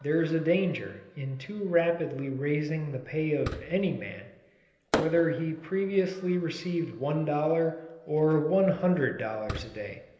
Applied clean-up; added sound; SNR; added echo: none; Fireworks; 14 dB; reverberation time 0.8 s.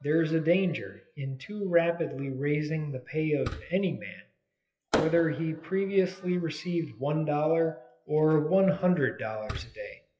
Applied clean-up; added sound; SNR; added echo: classical method WPE with log-MMSE.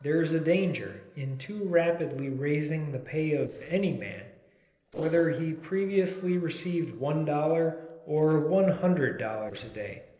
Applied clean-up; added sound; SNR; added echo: neural separator model SepFormer DNS4.